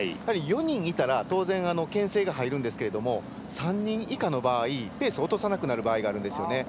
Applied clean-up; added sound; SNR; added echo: none; none; none; none.